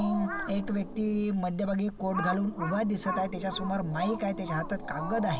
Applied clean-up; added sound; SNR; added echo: none; Growling + Crow; 8 dB; none.